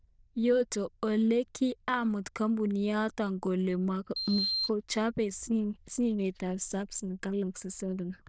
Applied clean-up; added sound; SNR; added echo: neural diffusion model UNIVERSE++.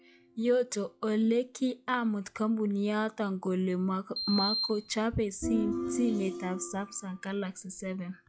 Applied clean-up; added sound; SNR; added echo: classical method log-MMSE.